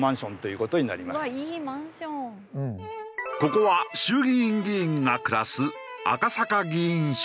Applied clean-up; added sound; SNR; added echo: none; none; none; none.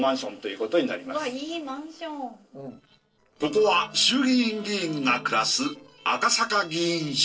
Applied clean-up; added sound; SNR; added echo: neural separator model SepFormer DNS4.